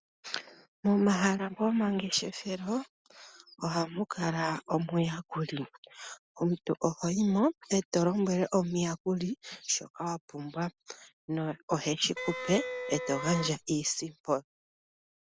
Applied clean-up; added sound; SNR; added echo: none; Wind instrument, woodwind instrument; 7 dB; none.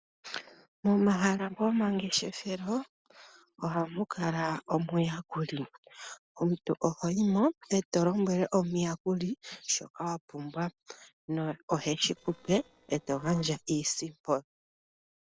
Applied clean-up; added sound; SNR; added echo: neural separator model SepFormer DNS4.